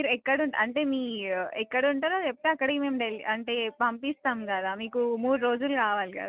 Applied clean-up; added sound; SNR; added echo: none; none; none; none.